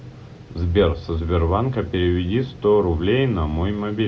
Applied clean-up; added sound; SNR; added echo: none; none; none; none.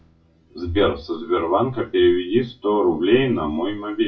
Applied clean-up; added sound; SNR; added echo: classical method WPE with log-MMSE.